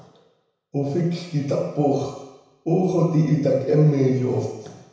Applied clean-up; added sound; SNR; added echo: none; none; none; reverberation time 1.0 s.